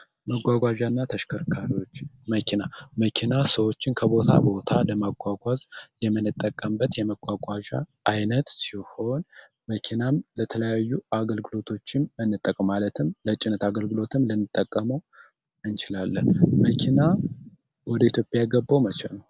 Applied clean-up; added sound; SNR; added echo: none; none; none; none.